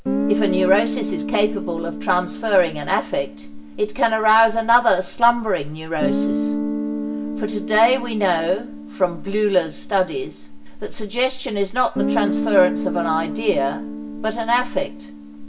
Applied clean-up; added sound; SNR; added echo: none; Guitar; 6 dB; reverberation time 0.2 s.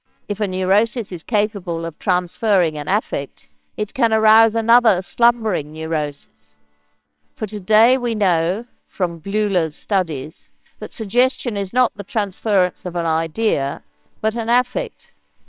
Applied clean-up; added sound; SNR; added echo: neural separator model SepFormer WHAMR!.